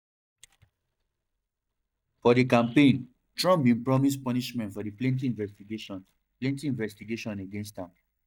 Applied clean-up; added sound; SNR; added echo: neural mask model DeepFilterNet 3.